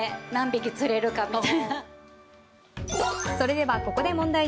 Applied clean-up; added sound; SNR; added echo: none; none; none; none.